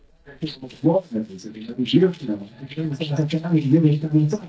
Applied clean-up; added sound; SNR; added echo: neural mask model DeepFilterNet 3.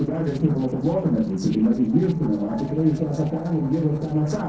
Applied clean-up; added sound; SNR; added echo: neural separator model SepFormer DNS4.